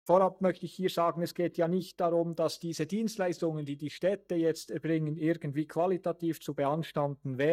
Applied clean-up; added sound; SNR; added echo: neural mask model DeepFilterNet 3.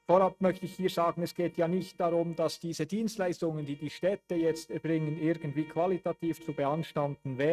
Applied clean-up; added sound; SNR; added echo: neural mask model RNNoise.